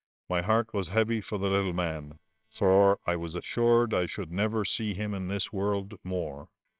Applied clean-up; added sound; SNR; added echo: neural separator model SepFormer WHAMR!.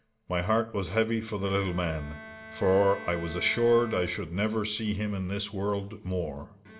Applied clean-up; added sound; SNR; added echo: none; Bowed string instrument; 18 dB; reverberation time 1.1 s.